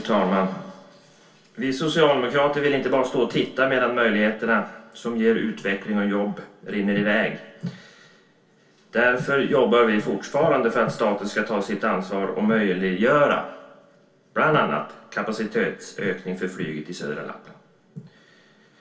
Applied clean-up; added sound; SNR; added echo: none; none; none; reverberation time 0.3 s.